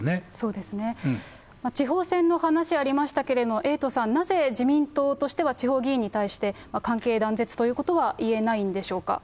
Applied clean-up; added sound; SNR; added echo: none; none; none; none.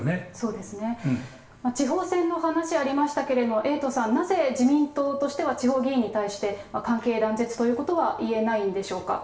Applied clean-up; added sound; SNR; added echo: none; none; none; reverberation time 0.7 s.